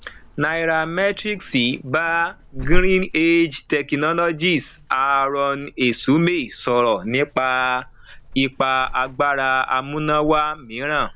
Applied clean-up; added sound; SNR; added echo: none; Alarm / Insect; 8 dB; none.